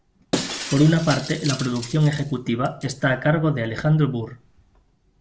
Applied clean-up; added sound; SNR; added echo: none; Shatter; 11 dB; none.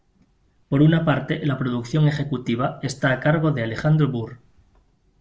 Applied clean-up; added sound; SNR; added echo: none; none; none; none.